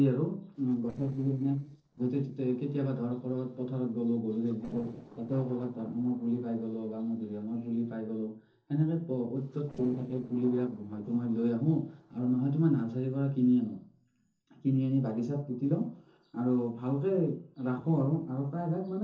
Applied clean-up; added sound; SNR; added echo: neural separator model SepFormer DNS4.